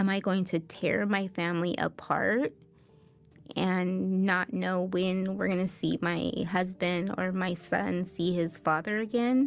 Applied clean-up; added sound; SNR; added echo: none; none; none; none.